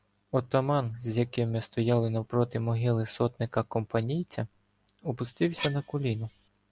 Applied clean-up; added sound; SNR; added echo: none; Cutlery, silverware; 3 dB; none.